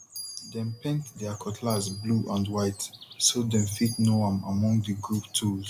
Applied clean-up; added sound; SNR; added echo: none; Bird vocalization, bird call, bird song + Bell; 17 dB; none.